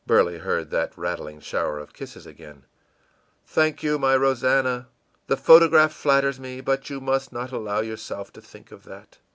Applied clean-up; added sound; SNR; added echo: none; none; none; none.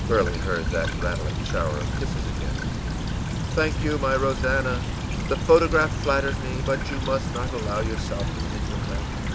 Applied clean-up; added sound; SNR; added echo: none; Stream / Trickle, dribble; 0 dB; none.